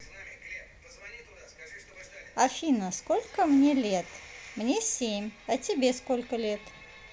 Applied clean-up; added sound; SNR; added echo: none; none; none; none.